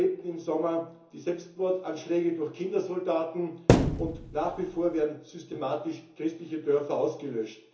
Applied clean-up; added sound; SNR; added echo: none; Thump, thud; -4 dB; reverberation time 0.7 s.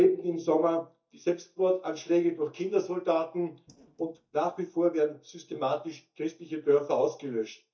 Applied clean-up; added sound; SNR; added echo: neural mask model DeepFilterNet 3.